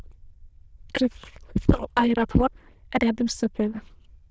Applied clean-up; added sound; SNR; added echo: neural diffusion model UNIVERSE++.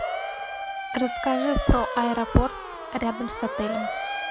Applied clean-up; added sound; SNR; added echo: none; Motor vehicle (road) / Siren; 5 dB; none.